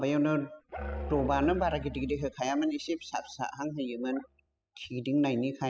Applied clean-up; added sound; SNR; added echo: classical method spectral subtraction.